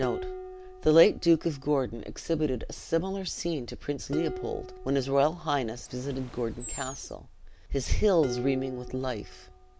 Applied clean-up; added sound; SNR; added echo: none; Dishes, pots, and pans + Animal; 14 dB; none.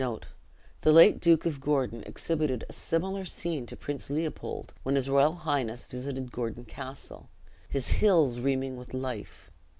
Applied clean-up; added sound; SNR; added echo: none; none; none; none.